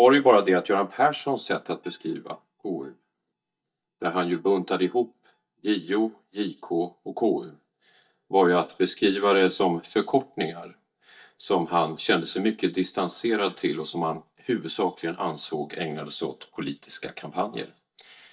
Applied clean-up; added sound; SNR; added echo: neural mask model DeepFilterNet 3.